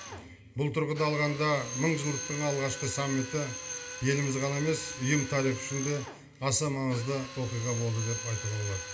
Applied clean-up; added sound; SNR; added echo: none; Drill; 10 dB; reverberation time 0.5 s.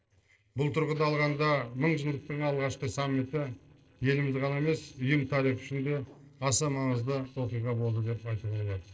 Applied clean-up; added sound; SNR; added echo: neural separator model SepFormer DNS4.